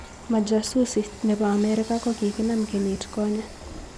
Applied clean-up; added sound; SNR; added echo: none; Frying (food) / Dishes, pots, and pans; 17 dB; none.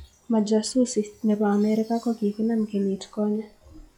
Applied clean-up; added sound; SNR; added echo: classical method log-MMSE.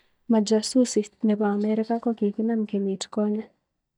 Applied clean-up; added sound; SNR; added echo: neural mask model DeepFilterNet 3.